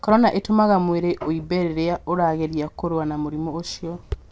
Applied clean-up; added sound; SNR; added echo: none; none; none; none.